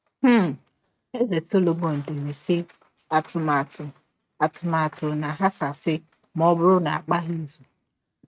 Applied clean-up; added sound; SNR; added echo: neural mask model RNNoise.